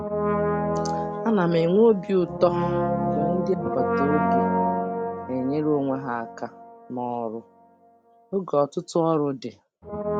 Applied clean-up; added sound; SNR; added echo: none; Brass instrument; 2 dB; none.